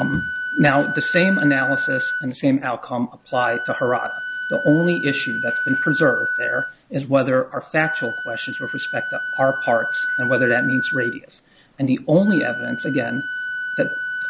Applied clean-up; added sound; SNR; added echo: none; Wind instrument, woodwind instrument; 4 dB; none.